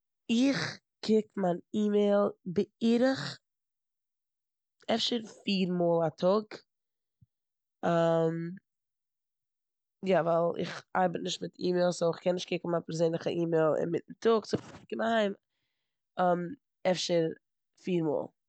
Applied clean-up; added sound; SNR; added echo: none; none; none; none.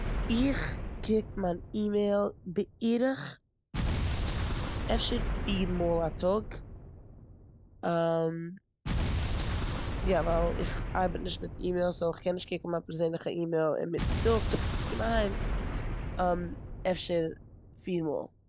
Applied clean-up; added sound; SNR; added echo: none; Explosion; 3 dB; none.